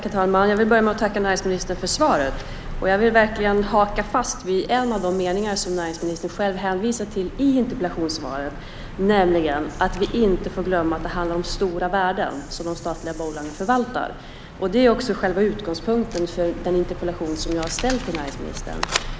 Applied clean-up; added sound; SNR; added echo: none; Bird vocalization, bird call, bird song; 12 dB; none.